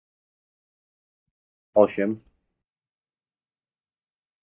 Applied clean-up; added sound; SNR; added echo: neural mask model DeepFilterNet 3.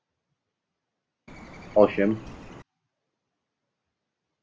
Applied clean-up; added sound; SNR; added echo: none; Bird; 13 dB; none.